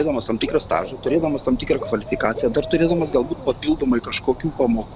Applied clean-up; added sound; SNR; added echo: none; Bird / Dog; 12 dB; none.